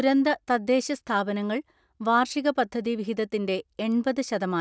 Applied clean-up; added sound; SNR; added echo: none; none; none; none.